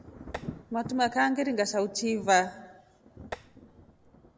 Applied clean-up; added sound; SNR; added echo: none; Tap + Thunder; 15 dB; none.